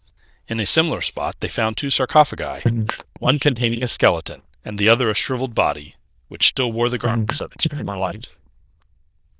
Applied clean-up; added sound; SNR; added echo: neural diffusion model UNIVERSE++.